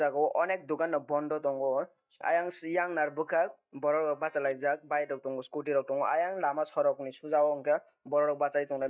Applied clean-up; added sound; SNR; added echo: neural mask model DeepFilterNet 3.